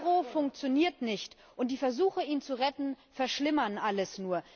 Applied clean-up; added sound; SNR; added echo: none; none; none; none.